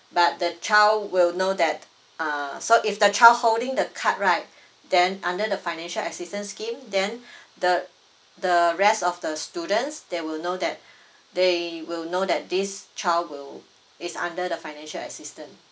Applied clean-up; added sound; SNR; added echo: none; none; none; none.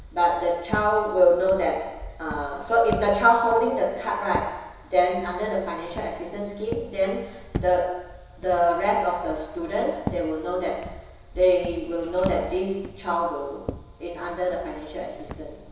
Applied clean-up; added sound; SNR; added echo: none; Walk, footsteps; 13 dB; reverberation time 1.0 s.